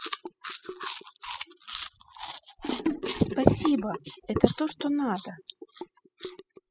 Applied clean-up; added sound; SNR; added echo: classical method spectral subtraction.